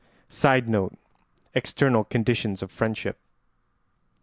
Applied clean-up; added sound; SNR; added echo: none; none; none; none.